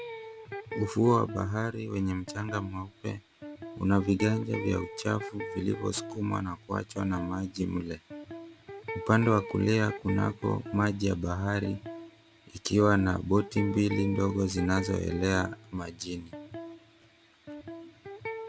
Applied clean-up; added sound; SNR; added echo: none; Electric guitar; 12 dB; none.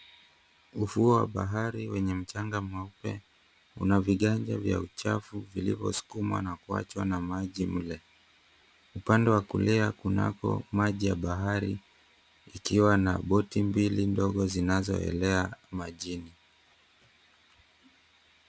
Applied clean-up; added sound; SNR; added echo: none; none; none; none.